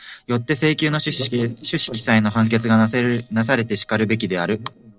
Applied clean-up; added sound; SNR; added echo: neural separator model SepFormer DNS4.